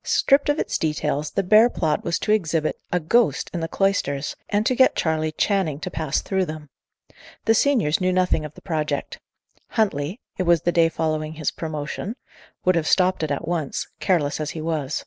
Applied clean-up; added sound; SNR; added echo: none; none; none; none.